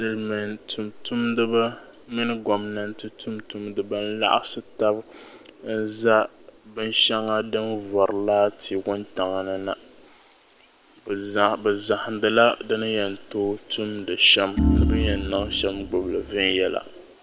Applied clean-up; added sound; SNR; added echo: none; Organ; -1 dB; none.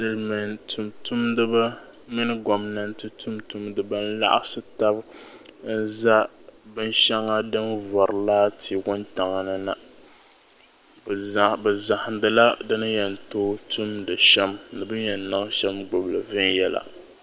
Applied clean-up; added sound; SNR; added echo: none; none; none; none.